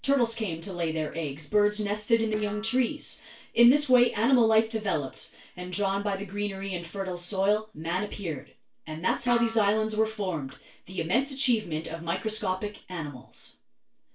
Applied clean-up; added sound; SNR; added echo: neural separator model SepFormer DNS4.